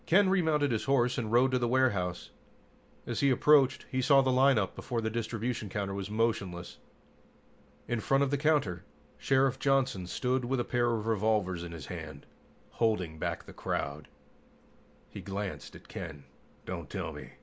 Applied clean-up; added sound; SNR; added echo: none; none; none; none.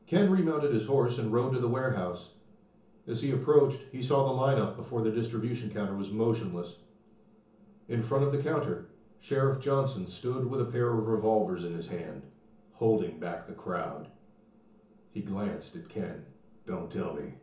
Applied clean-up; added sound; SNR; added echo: none; none; none; reverberation time 0.6 s.